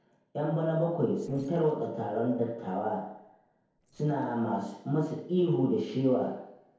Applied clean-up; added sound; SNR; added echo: neural separator model SepFormer DNS4.